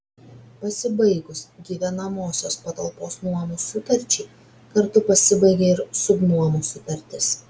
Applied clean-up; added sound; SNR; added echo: none; none; none; none.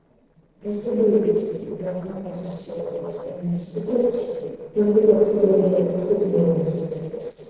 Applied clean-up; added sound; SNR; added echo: neural separator model SepFormer DNS4.